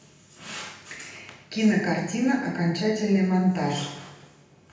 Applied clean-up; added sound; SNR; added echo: none; none; none; reverberation time 0.9 s.